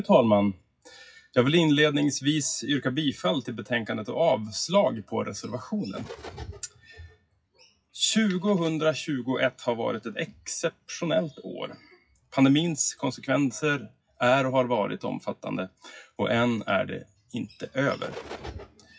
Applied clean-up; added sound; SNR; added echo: classical method WPE with log-MMSE.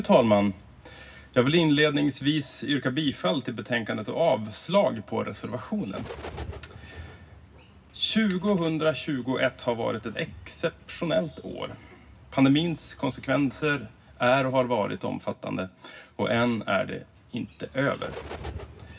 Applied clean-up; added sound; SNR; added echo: none; Bird; 20 dB; reverberation time 0.4 s.